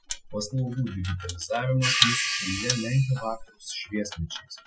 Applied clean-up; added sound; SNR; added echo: classical method Wiener filter.